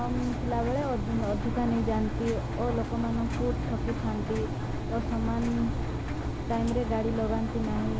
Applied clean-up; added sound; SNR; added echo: none; Engine; 0 dB; none.